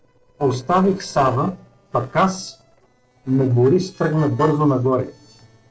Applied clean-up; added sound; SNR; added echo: neural separator model SepFormer DNS4.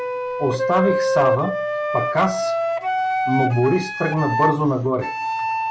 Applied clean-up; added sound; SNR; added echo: none; Wind instrument, woodwind instrument; 0 dB; none.